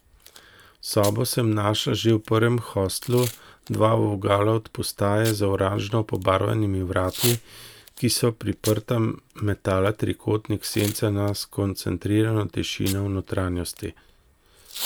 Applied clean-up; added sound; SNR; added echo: none; Packing tape, duct tape / Tearing; 16 dB; none.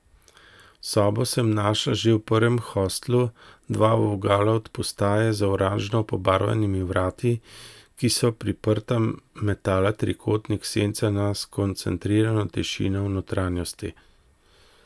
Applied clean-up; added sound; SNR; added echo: none; none; none; none.